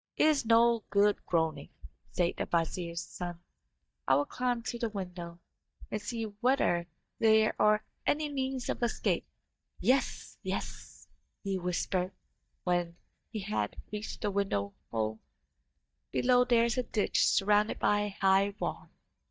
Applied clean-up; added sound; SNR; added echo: neural mask model DeepFilterNet 3.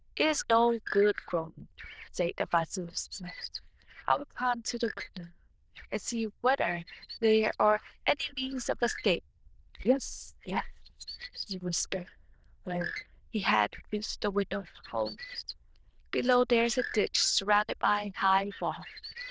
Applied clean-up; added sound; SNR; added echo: neural diffusion model UNIVERSE++.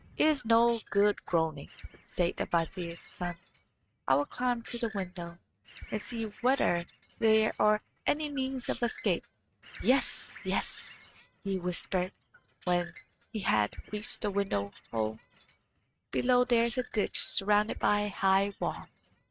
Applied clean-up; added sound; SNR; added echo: neural mask model RNNoise.